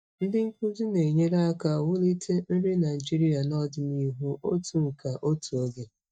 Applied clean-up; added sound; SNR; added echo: neural mask model DeepFilterNet 3.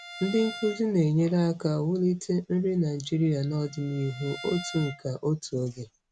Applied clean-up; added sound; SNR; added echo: none; Bowed string instrument; 18 dB; none.